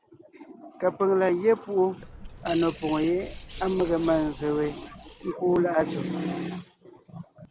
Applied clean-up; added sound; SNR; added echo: none; Bird; 16 dB; none.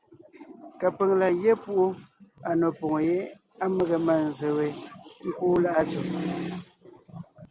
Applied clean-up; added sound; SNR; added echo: none; none; none; none.